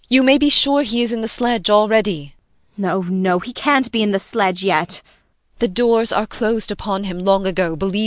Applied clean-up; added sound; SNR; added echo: none; none; none; none.